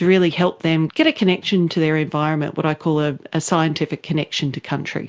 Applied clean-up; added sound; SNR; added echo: none; none; none; none.